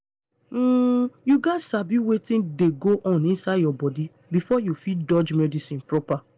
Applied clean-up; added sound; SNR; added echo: none; none; none; none.